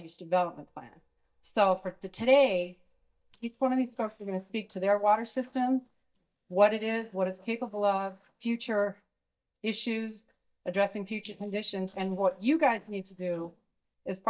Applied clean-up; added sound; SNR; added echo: neural mask model DeepFilterNet 3.